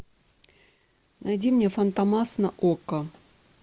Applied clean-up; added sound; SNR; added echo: none; none; none; none.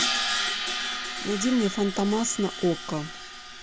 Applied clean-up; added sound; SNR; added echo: none; Crash cymbal; 3 dB; none.